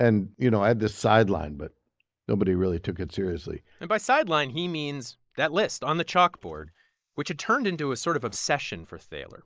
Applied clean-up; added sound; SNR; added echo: neural mask model Resemble Enhance denoiser.